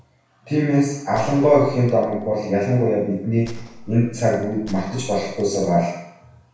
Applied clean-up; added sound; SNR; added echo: none; Gunshot, gunfire; 17 dB; reverberation time 0.7 s.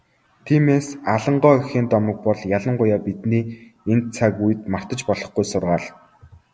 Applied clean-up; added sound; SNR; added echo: none; none; none; none.